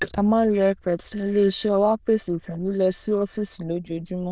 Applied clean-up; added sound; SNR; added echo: neural diffusion model UNIVERSE++.